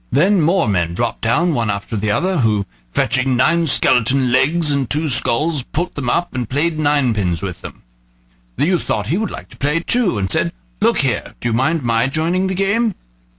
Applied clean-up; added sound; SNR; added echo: none; none; none; none.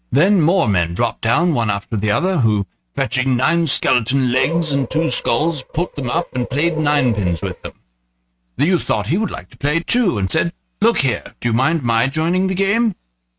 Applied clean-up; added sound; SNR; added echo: neural mask model RNNoise.